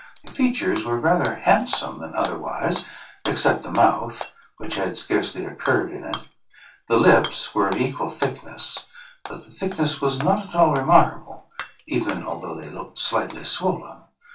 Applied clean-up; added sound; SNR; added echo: none; Shatter / Hammer; 15 dB; reverberation time 0.2 s.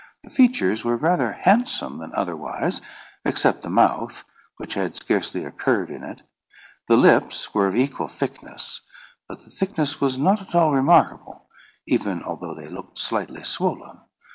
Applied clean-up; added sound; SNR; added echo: none; none; none; none.